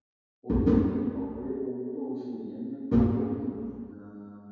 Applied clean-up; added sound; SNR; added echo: none; none; none; reverberation time 2.2 s.